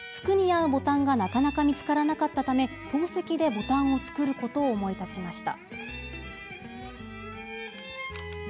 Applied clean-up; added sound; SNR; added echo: none; none; none; none.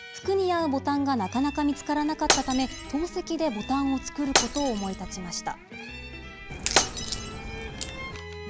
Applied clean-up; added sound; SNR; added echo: none; Shatter + Crack; 3 dB; none.